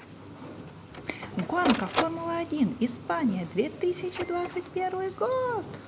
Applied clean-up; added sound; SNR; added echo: none; Printer; 9 dB; none.